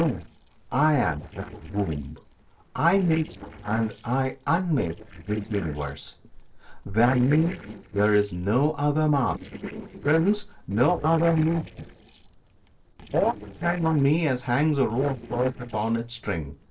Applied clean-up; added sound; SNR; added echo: neural separator model SepFormer DNS4.